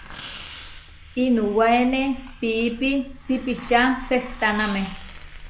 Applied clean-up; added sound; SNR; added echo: none; Hiss; 15 dB; none.